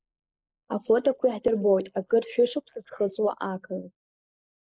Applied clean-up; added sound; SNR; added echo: neural mask model Resemble Enhance denoiser.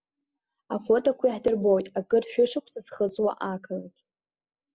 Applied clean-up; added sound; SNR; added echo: none; none; none; none.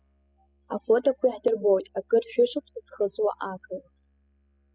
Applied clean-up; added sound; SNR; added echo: classical method spectral subtraction.